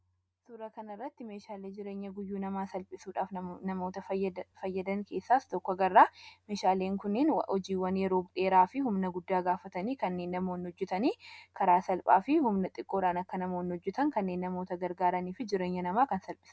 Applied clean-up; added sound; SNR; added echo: none; none; none; none.